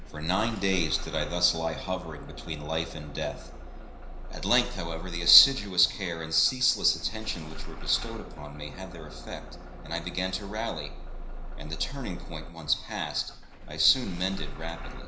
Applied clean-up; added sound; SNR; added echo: none; Engine starting / Bus; 6 dB; reverberation time 0.5 s.